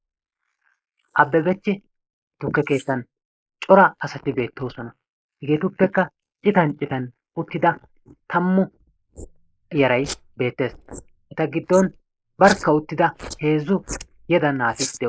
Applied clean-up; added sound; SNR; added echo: neural mask model Resemble Enhance denoiser.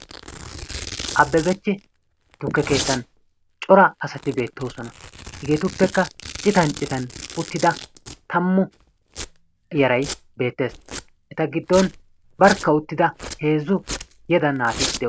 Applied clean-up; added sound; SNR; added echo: none; Domestic sounds, home sounds; 12 dB; none.